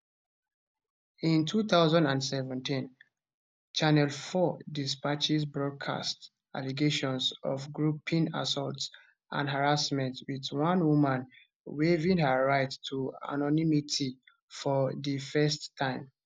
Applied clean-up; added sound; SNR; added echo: none; none; none; none.